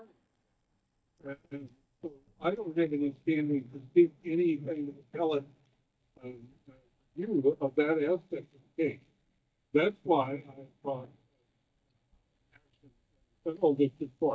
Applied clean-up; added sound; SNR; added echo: neural mask model DeepFilterNet 3.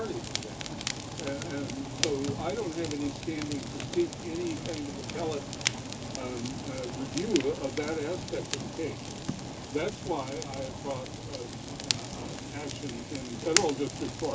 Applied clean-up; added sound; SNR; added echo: none; Fire; 1 dB; reverberation time 0.2 s.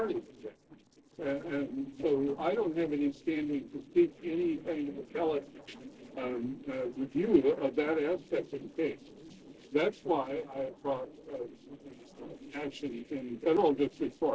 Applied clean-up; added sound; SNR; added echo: neural separator model SepFormer DNS4.